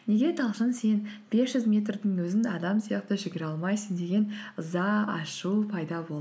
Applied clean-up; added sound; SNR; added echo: none; none; none; none.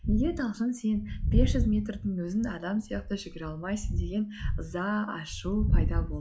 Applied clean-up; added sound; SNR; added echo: classical method log-MMSE.